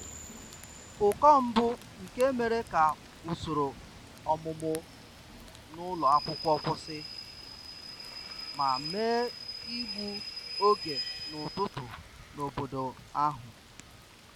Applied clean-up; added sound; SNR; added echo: none; Rain / Train; 12 dB; none.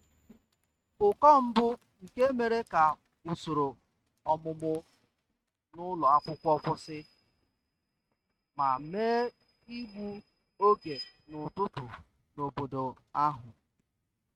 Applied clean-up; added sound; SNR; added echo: neural mask model RNNoise.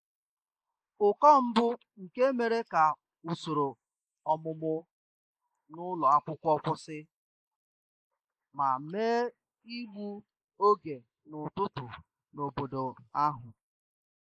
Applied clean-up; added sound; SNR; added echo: neural mask model Resemble Enhance denoiser.